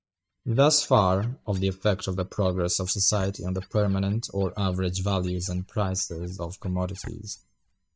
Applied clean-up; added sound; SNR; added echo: neural mask model DeepFilterNet 3.